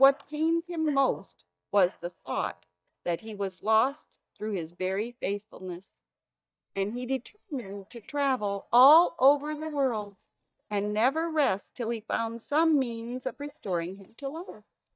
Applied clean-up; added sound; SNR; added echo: neural mask model DeepFilterNet 3.